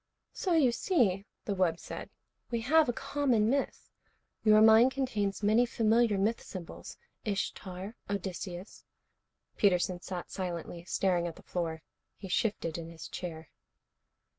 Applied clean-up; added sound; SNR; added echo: none; none; none; none.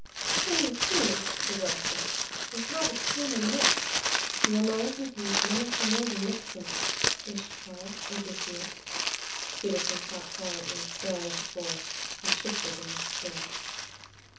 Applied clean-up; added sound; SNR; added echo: none; Crumpling, crinkling; -4 dB; reverberation time 0.7 s.